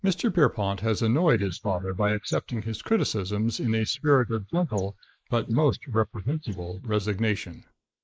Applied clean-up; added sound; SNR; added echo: neural mask model Resemble Enhance denoiser.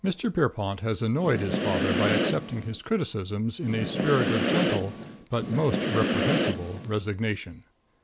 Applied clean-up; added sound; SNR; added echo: none; Breathing; 0 dB; none.